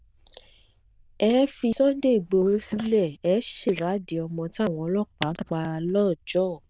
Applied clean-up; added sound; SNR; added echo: neural diffusion model UNIVERSE++.